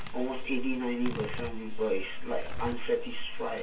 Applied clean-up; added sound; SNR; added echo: none; Tearing; 16 dB; reverberation time 0.2 s.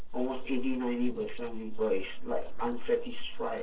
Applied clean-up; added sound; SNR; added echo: neural separator model SepFormer DNS4.